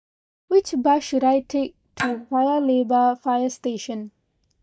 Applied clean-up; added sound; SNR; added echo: neural mask model DeepFilterNet 3.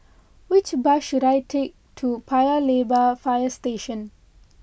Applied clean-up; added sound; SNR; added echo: none; none; none; none.